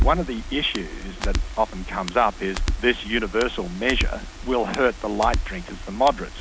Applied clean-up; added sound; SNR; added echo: none; Crackle; 4 dB; none.